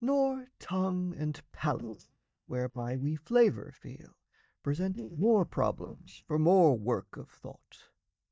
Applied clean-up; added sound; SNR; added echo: neural mask model DeepFilterNet 3.